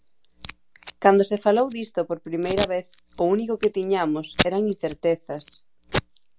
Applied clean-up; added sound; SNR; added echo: none; Packing tape, duct tape; 10 dB; none.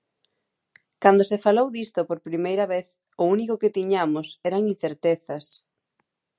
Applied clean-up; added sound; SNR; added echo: none; none; none; none.